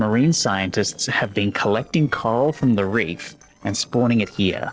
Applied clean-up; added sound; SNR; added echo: neural separator model SepFormer DNS4.